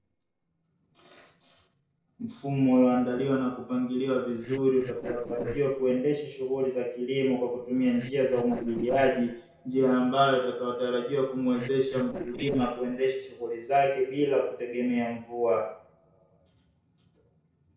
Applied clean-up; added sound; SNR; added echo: neural separator model SepFormer DNS4.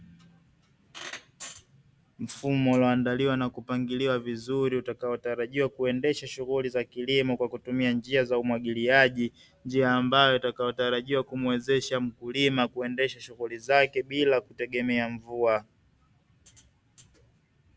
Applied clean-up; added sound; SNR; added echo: none; none; none; none.